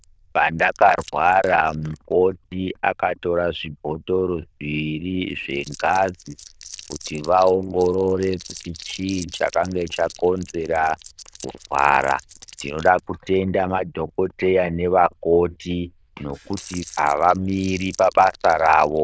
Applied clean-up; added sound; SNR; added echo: neural diffusion model UNIVERSE++.